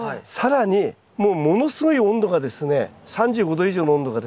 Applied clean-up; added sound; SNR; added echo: none; none; none; none.